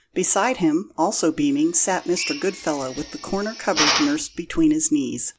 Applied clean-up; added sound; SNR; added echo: none; Drill; 7 dB; none.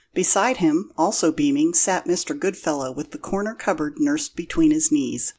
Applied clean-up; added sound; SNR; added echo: none; none; none; none.